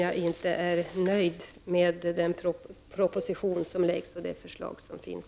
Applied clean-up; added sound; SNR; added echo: none; Cowbell; 18 dB; none.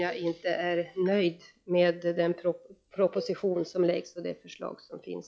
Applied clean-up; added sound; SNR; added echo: classical method log-MMSE.